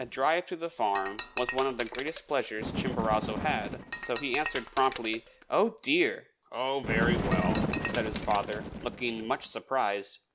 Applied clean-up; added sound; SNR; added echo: none; Shatter + Bird; 5 dB; none.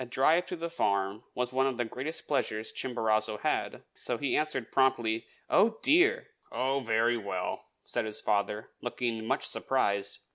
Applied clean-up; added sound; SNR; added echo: none; none; none; none.